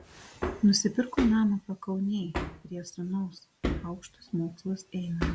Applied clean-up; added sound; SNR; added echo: none; Hammer; 8 dB; none.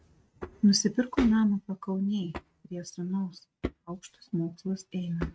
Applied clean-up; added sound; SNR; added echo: neural mask model RNNoise.